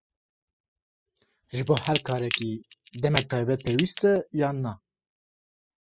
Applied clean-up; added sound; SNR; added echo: classical method spectral subtraction.